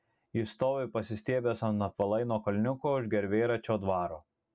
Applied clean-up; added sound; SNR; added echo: none; none; none; none.